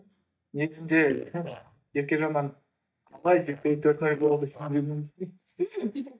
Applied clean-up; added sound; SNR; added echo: neural mask model DeepFilterNet 3.